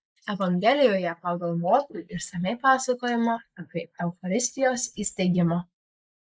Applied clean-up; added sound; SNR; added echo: neural mask model Resemble Enhance denoiser.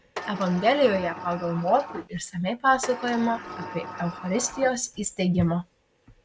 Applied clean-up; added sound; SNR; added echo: none; Sliding door; 12 dB; none.